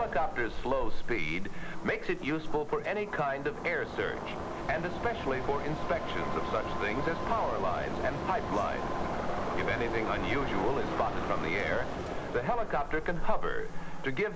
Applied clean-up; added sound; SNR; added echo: none; Mechanisms; 1 dB; none.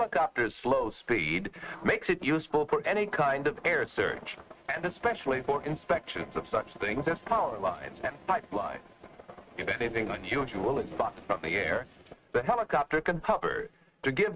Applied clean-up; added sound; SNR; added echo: neural mask model RNNoise.